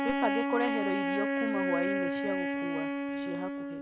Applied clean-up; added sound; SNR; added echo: none; Wind instrument, woodwind instrument; -5 dB; none.